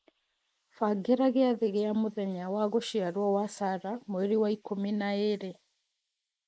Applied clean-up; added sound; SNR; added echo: neural mask model Resemble Enhance denoiser.